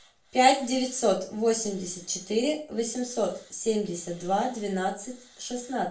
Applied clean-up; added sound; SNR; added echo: none; none; none; reverberation time 0.3 s.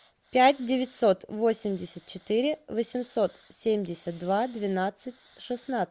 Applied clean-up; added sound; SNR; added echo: none; none; none; none.